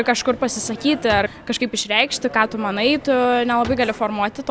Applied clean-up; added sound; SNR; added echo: none; Drawer open or close; 18 dB; none.